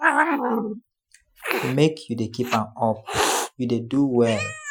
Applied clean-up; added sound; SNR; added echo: classical method Wiener filter.